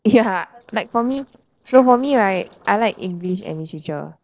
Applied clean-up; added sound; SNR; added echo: neural separator model SepFormer DNS4.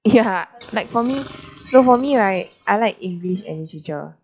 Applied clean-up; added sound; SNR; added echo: classical method log-MMSE.